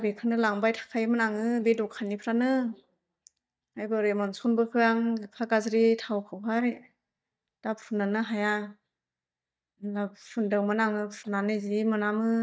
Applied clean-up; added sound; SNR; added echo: neural mask model DeepFilterNet 3.